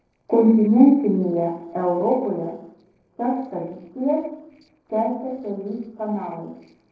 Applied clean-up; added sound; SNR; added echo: neural separator model SepFormer DNS4.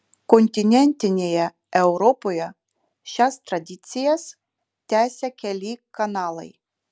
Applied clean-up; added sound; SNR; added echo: none; none; none; none.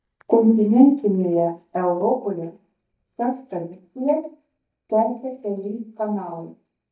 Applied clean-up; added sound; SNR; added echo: neural mask model DeepFilterNet 3.